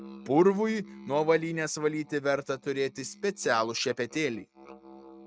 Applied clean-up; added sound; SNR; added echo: neural mask model RNNoise.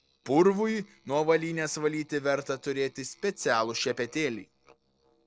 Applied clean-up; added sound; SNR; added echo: neural separator model SepFormer DNS4.